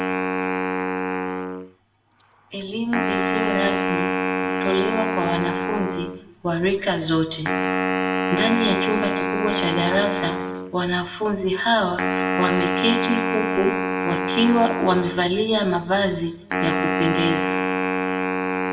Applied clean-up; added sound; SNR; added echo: none; Wind instrument, woodwind instrument; 0 dB; reverberation time 0.6 s.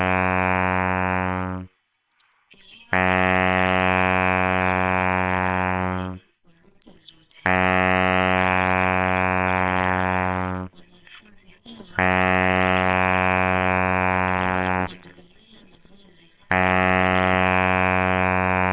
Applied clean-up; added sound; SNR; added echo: neural separator model SepFormer WHAMR!.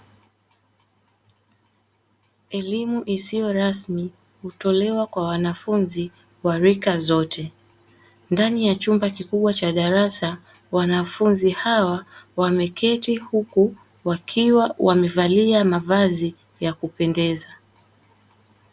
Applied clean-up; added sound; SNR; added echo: none; none; none; none.